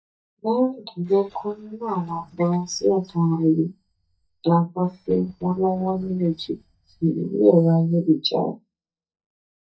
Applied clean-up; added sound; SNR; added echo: neural mask model DeepFilterNet 3.